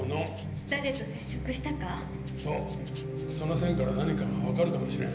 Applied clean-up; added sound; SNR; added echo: none; Rattle (instrument); 10 dB; reverberation time 0.8 s.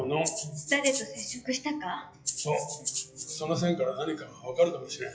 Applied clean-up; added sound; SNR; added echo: classical method WPE with log-MMSE.